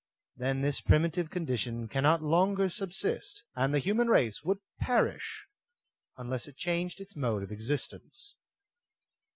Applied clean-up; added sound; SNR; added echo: none; none; none; none.